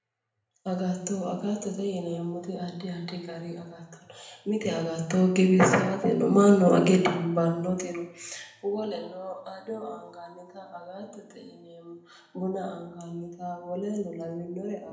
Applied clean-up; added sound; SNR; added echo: none; none; none; reverberation time 0.7 s.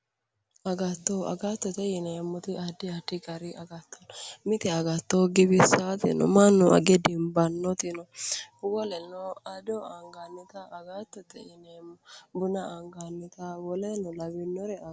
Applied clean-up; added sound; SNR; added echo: none; none; none; none.